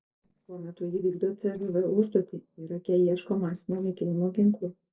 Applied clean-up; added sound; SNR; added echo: neural separator model SepFormer DNS4.